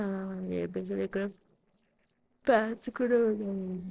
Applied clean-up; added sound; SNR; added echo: neural separator model SepFormer DNS4.